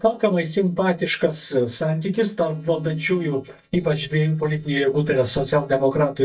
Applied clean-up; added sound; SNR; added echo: neural mask model DeepFilterNet 3.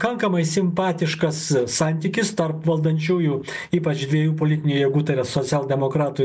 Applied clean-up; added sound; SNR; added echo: none; none; none; none.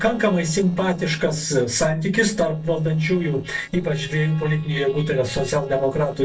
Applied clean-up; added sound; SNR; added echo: neural separator model SepFormer DNS4.